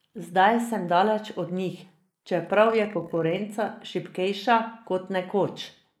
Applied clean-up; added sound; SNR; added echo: neural mask model Resemble Enhance denoiser.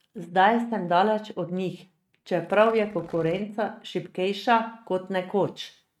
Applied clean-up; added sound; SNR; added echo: neural mask model RNNoise.